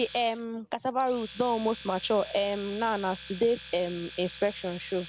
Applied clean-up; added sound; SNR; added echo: none; Domestic sounds, home sounds; 16 dB; none.